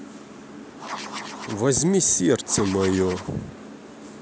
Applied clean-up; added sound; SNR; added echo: none; Writing; 13 dB; none.